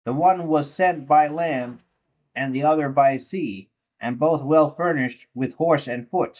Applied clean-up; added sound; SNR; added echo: neural mask model DeepFilterNet 3.